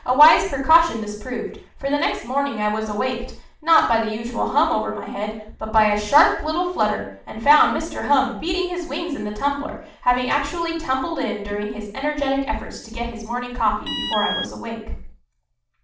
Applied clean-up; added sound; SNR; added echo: none; Alarm; 7 dB; reverberation time 0.5 s.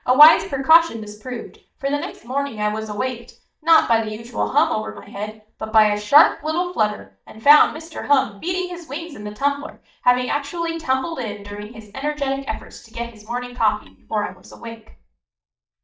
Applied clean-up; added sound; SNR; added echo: neural mask model DeepFilterNet 3.